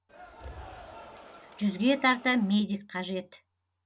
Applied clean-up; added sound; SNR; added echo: none; Cheering; 17 dB; none.